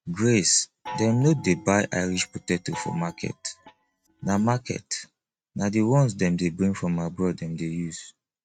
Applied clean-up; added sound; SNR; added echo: neural mask model RNNoise.